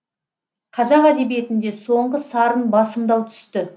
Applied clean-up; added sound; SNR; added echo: none; none; none; none.